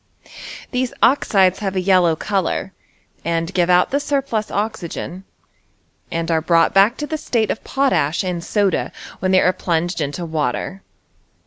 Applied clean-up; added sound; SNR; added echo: none; none; none; none.